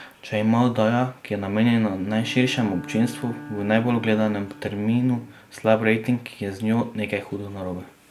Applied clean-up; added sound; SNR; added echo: none; Bowed string instrument; 20 dB; none.